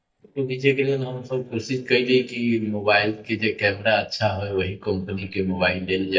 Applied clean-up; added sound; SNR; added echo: neural mask model DeepFilterNet 3.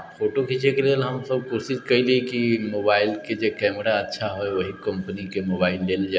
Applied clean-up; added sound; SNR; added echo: none; none; none; none.